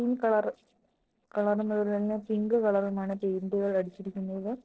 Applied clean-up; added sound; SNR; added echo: neural separator model SepFormer DNS4.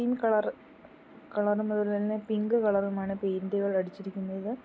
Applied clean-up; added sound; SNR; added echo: none; none; none; none.